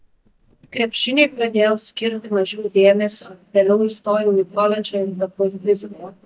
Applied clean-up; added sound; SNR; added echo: neural mask model DeepFilterNet 3.